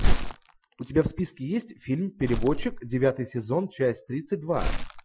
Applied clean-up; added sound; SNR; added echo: classical method Wiener filter.